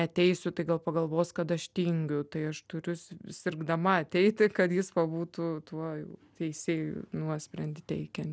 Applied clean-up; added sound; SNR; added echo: none; none; none; none.